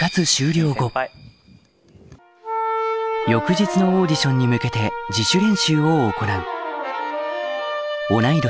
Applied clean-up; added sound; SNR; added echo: none; none; none; none.